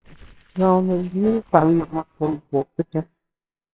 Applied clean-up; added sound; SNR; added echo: neural separator model SepFormer WHAMR!.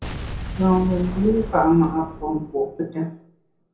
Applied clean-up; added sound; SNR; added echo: none; Boom; 11 dB; reverberation time 0.6 s.